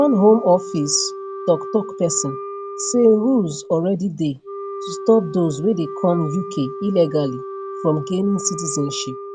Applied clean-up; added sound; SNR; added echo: none; Wind instrument, woodwind instrument; 11 dB; none.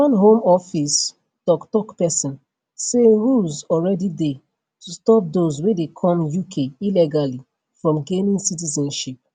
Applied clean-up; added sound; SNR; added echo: none; none; none; none.